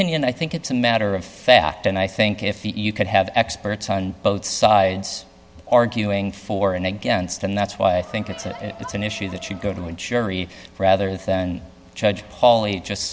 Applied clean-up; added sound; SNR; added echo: none; Crowd; 18 dB; none.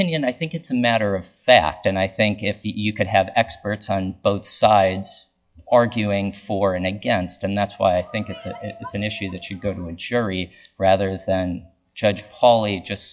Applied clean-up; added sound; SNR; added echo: classical method log-MMSE.